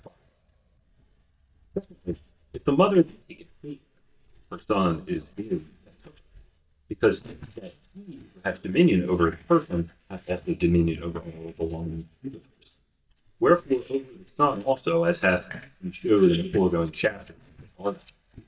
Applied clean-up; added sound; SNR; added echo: neural mask model DeepFilterNet 3.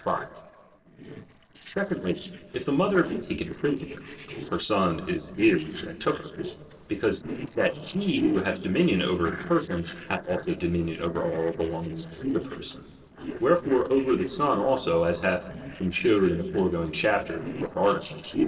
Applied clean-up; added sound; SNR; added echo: neural separator model SepFormer DNS4.